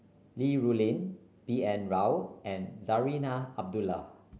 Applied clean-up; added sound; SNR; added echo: none; none; none; none.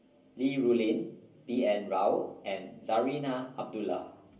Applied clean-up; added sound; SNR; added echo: none; none; none; reverberation time 0.3 s.